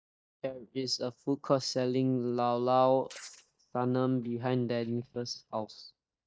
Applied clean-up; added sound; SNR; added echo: neural mask model DeepFilterNet 3.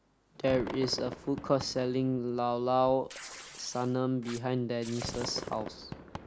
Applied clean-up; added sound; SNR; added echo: none; Fireworks + Tearing; 12 dB; none.